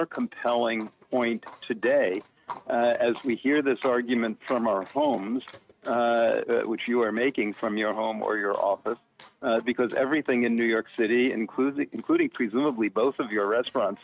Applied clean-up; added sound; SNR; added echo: neural mask model RNNoise.